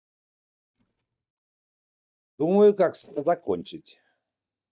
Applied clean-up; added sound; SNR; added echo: neural mask model DeepFilterNet 3.